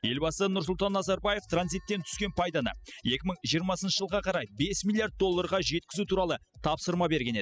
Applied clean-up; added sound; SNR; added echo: classical method spectral subtraction.